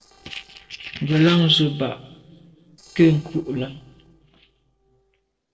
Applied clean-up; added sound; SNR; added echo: neural separator model SepFormer DNS4.